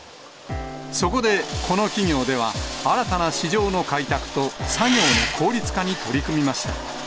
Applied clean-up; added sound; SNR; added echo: none; Engine; 1 dB; none.